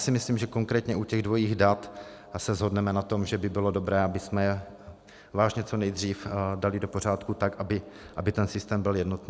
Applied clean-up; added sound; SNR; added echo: none; none; none; none.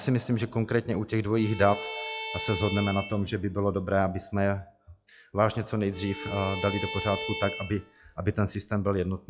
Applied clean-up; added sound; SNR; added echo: classical method log-MMSE.